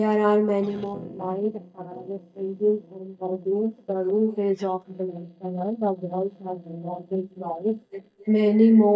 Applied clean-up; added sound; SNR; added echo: neural mask model DeepFilterNet 3.